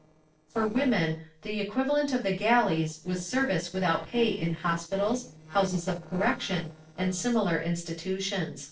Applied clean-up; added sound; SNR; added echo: neural separator model SepFormer DNS4.